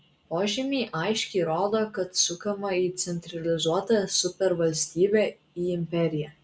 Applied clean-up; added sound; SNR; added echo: none; none; none; none.